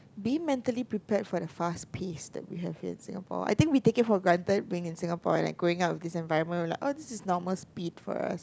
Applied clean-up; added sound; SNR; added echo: none; none; none; none.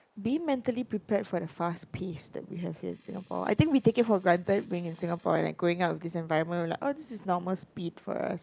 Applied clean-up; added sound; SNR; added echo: neural mask model Resemble Enhance denoiser.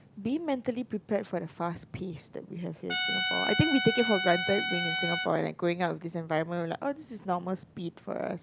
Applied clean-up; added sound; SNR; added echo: none; Trumpet; 0 dB; none.